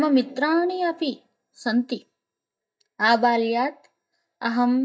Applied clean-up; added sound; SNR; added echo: neural mask model DeepFilterNet 3.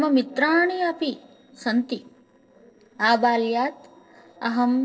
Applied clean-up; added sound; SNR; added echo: neural separator model SepFormer DNS4.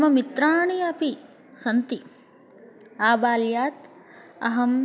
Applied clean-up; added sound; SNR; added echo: none; none; none; none.